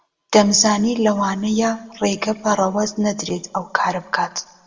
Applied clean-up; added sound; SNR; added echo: none; none; none; reverberation time 1.4 s.